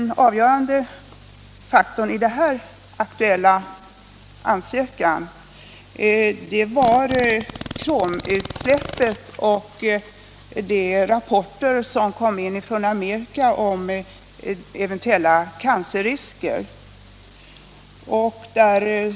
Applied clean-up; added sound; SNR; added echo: none; Fart; 12 dB; none.